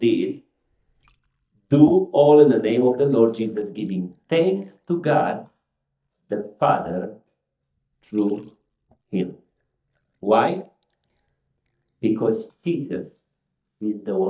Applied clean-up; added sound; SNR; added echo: neural mask model DeepFilterNet 3.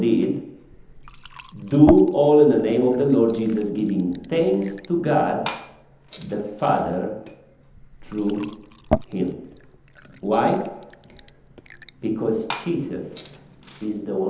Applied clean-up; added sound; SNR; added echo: none; Liquid; 12 dB; reverberation time 0.9 s.